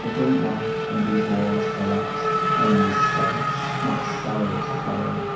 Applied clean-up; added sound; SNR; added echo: none; Race car, auto racing / Accelerating, revving, vroom; -2 dB; reverberation time 0.6 s.